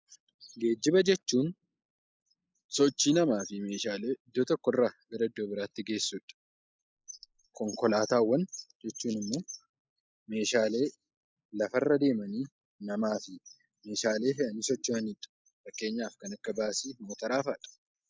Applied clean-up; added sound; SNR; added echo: neural mask model Resemble Enhance denoiser.